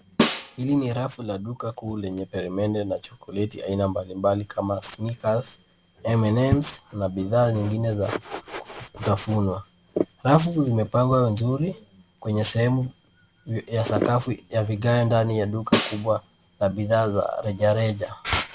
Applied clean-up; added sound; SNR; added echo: none; Snare drum; 4 dB; none.